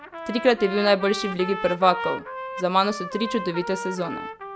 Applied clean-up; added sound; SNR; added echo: none; Trumpet; 9 dB; none.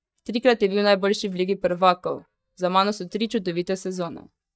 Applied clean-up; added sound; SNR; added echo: neural mask model DeepFilterNet 3.